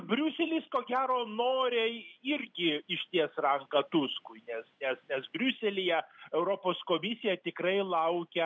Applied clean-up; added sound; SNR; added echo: none; none; none; none.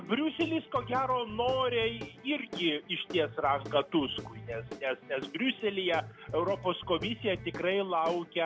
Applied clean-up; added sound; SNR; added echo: none; Guitar / Drum; 13 dB; none.